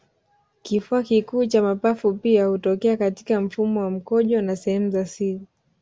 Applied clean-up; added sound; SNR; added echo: none; none; none; none.